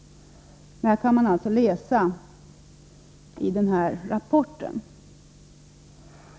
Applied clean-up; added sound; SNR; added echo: none; none; none; none.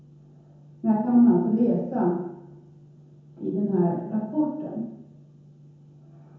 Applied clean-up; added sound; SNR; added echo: none; none; none; reverberation time 0.9 s.